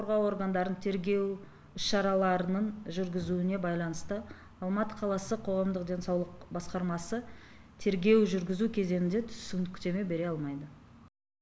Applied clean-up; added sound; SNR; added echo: none; none; none; none.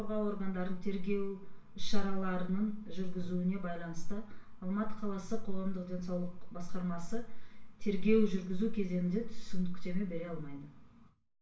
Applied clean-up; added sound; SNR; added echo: none; none; none; reverberation time 0.3 s.